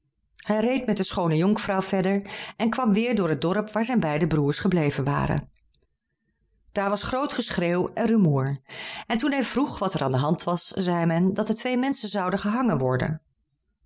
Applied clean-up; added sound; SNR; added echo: none; none; none; none.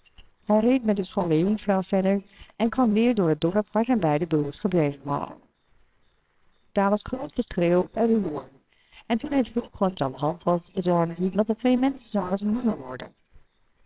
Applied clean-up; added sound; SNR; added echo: neural separator model SepFormer WHAMR!.